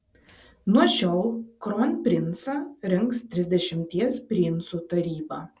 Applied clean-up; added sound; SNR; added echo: none; none; none; none.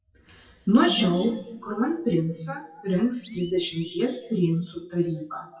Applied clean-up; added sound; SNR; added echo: classical method WPE with log-MMSE.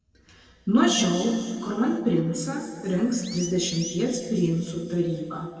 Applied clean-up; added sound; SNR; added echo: none; Chirp, tweet; 15 dB; reverberation time 2.2 s.